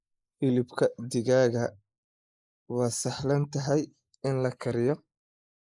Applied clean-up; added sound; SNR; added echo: neural mask model Resemble Enhance denoiser.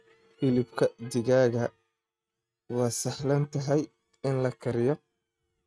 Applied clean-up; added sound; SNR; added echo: neural mask model RNNoise.